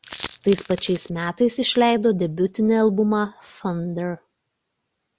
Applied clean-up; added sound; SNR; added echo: none; Coin (dropping); 9 dB; none.